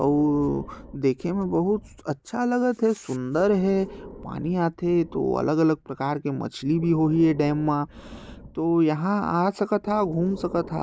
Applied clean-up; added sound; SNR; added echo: none; Breathing; 19 dB; none.